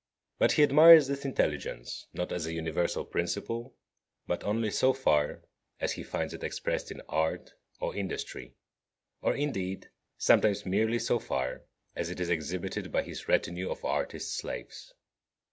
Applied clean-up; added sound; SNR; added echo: none; none; none; none.